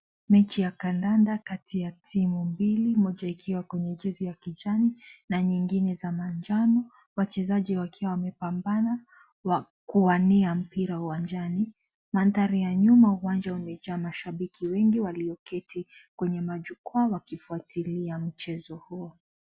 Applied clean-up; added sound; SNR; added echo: none; none; none; none.